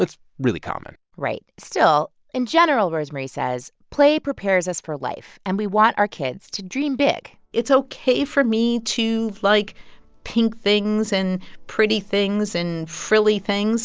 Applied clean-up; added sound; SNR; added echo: none; none; none; none.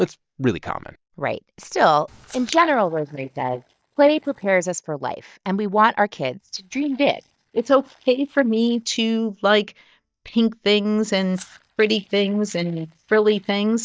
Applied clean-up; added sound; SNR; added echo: neural mask model DeepFilterNet 3.